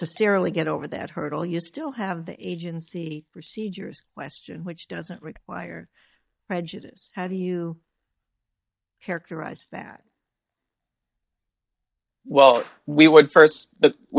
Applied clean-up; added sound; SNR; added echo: neural mask model DeepFilterNet 3.